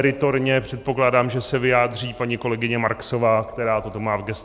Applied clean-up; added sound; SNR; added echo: none; none; none; none.